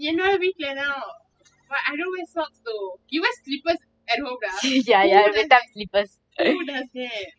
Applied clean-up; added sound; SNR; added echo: classical method spectral subtraction.